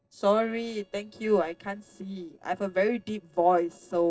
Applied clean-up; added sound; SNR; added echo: neural separator model SepFormer DNS4.